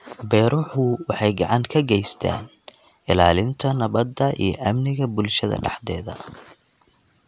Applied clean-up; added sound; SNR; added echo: none; none; none; none.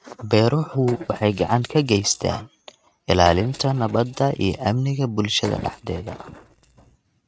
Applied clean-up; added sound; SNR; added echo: neural mask model RNNoise.